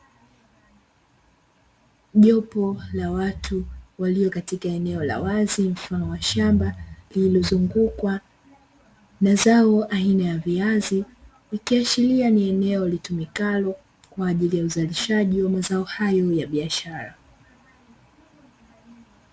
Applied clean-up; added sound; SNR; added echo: none; none; none; none.